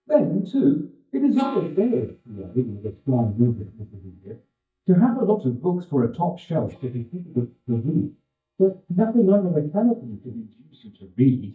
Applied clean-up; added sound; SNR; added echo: neural mask model DeepFilterNet 3.